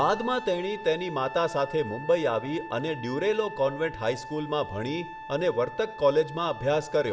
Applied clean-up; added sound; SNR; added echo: none; Trumpet; 13 dB; reverberation time 1.0 s.